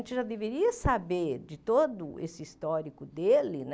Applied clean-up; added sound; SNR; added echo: none; none; none; none.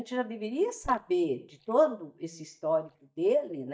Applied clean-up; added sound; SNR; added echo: neural mask model DeepFilterNet 3.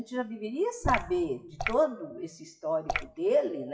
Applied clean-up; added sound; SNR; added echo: classical method WPE with log-MMSE.